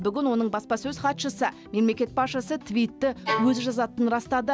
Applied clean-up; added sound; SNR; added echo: none; Bowed string instrument; 5 dB; none.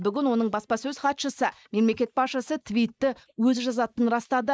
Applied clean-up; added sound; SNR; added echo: neural mask model Resemble Enhance denoiser.